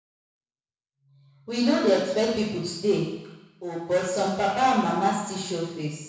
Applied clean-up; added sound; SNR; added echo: none; none; none; reverberation time 1.0 s.